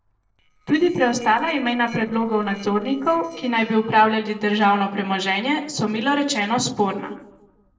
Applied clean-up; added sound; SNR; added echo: neural separator model SepFormer DNS4.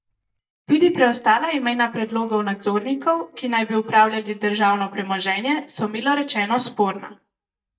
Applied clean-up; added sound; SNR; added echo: neural mask model DeepFilterNet 3.